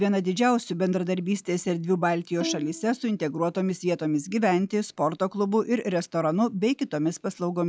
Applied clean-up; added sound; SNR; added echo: classical method log-MMSE.